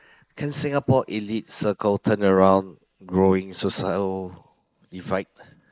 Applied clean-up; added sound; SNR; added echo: neural mask model Resemble Enhance denoiser.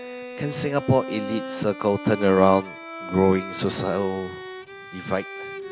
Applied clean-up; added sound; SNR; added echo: none; Bowed string instrument; 11 dB; none.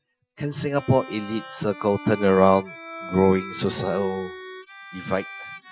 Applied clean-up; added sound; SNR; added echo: classical method Wiener filter.